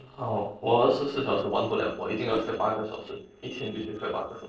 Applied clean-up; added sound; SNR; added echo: neural separator model SepFormer DNS4.